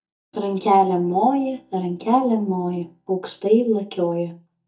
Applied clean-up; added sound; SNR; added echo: neural mask model DeepFilterNet 3.